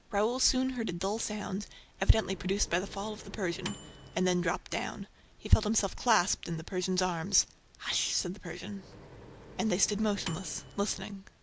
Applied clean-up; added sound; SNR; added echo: none; Microwave oven; 16 dB; none.